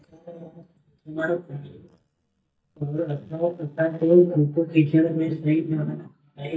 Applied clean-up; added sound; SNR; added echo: neural mask model DeepFilterNet 3.